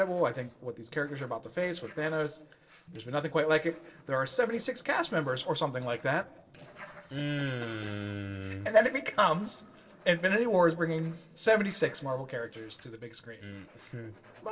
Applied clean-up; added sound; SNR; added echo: neural separator model SepFormer DNS4.